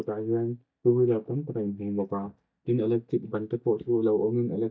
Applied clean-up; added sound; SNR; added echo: neural mask model DeepFilterNet 3.